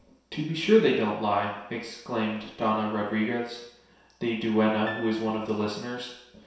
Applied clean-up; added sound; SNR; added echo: none; Piano; 16 dB; reverberation time 0.7 s.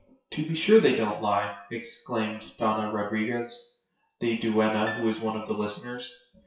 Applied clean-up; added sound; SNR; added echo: classical method WPE with log-MMSE.